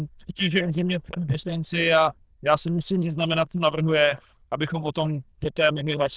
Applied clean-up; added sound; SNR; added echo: neural diffusion model UNIVERSE++.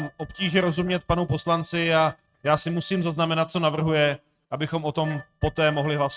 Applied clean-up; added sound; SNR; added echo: neural mask model RNNoise.